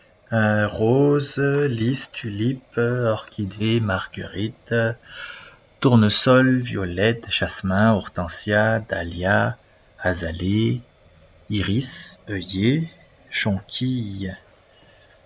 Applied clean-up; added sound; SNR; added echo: none; none; none; none.